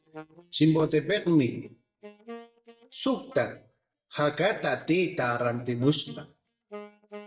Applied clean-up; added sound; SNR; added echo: neural mask model DeepFilterNet 3.